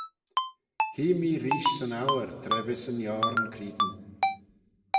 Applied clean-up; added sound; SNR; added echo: none; Ringtone; -1 dB; reverberation time 1.6 s.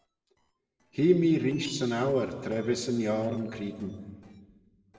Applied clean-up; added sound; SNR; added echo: neural separator model SepFormer DNS4.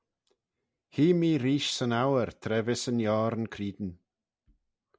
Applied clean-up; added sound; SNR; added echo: none; none; none; none.